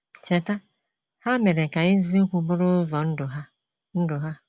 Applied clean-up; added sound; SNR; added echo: none; none; none; none.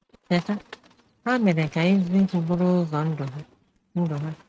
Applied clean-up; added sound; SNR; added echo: neural mask model RNNoise.